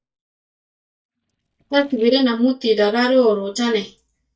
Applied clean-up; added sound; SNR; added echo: neural mask model DeepFilterNet 3.